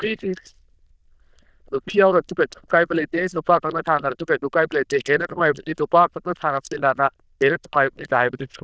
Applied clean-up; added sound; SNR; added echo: neural diffusion model UNIVERSE++.